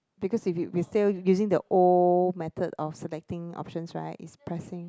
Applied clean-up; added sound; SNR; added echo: none; none; none; none.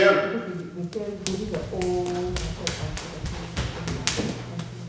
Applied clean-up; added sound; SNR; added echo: none; Run; -4 dB; reverberation time 0.6 s.